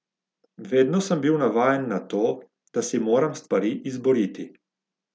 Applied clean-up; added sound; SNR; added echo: none; none; none; none.